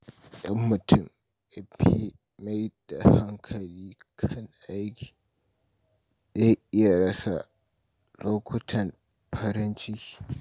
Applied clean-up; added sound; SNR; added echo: none; none; none; none.